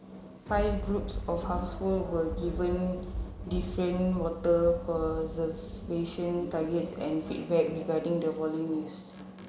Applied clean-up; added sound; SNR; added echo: none; Thunder; 9 dB; none.